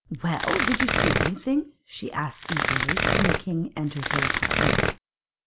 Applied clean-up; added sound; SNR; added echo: none; Tearing; -5 dB; none.